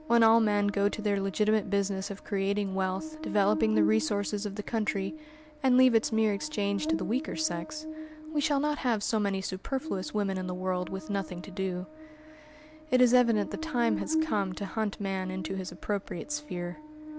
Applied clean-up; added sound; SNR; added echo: none; Buzz; 10 dB; none.